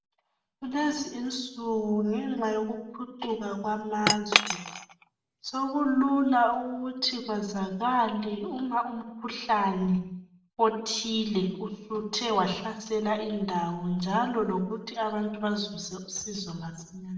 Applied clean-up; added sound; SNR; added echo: none; Cutlery, silverware / Chink, clink; 1 dB; reverberation time 0.7 s.